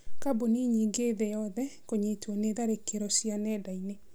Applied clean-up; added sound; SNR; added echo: none; none; none; none.